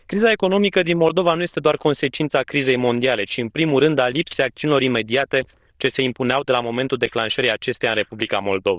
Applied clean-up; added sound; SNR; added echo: neural diffusion model UNIVERSE++.